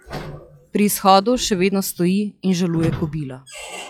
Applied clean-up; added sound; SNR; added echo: classical method log-MMSE.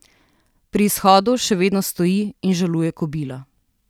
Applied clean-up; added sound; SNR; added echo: none; none; none; none.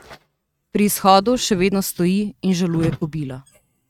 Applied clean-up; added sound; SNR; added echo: neural mask model RNNoise.